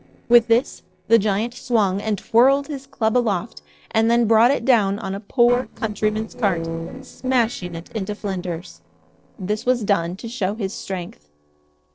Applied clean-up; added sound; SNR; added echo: neural separator model SepFormer DNS4.